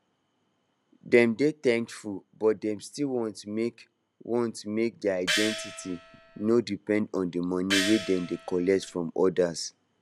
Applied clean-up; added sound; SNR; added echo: none; Gong; 5 dB; none.